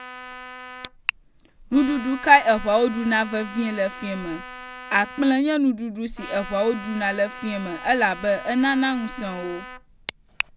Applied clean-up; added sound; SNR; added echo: none; Trumpet; 15 dB; none.